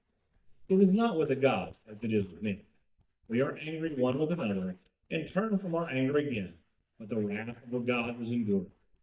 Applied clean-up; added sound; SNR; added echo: neural mask model DeepFilterNet 3.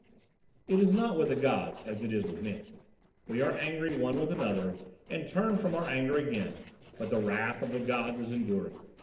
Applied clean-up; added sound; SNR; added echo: neural separator model SepFormer DNS4.